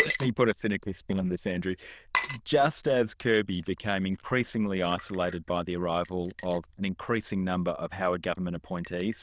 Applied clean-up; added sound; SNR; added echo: neural diffusion model UNIVERSE++.